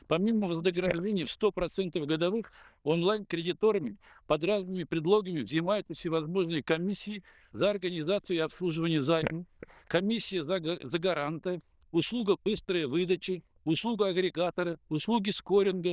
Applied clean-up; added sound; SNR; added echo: neural diffusion model UNIVERSE++.